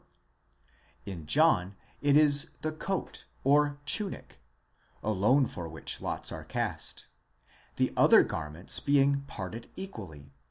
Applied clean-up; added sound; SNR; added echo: none; none; none; none.